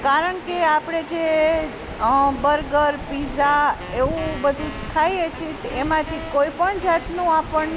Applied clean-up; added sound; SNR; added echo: none; Wind instrument, woodwind instrument; 19 dB; none.